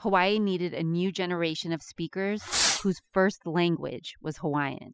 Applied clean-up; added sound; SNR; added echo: classical method spectral subtraction.